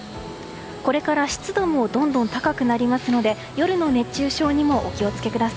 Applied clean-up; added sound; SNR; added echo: none; none; none; none.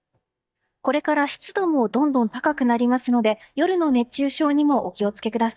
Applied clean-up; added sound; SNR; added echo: neural mask model DeepFilterNet 3.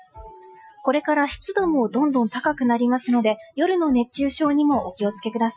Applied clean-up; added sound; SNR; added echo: classical method Wiener filter.